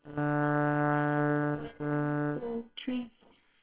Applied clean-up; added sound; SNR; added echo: neural separator model SepFormer WHAMR!.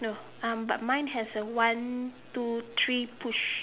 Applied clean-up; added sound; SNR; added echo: none; none; none; none.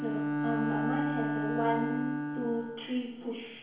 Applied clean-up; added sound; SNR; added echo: none; Bowed string instrument; -2 dB; reverberation time 1.0 s.